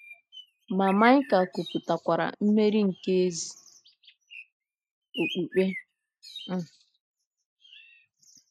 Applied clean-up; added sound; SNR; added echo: neural mask model RNNoise.